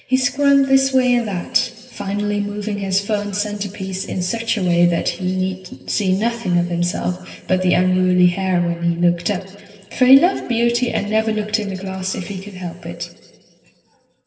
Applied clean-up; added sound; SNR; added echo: none; none; none; reverberation time 2.0 s.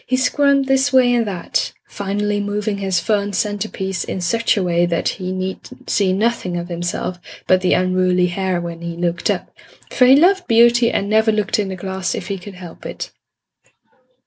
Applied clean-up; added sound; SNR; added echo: none; none; none; none.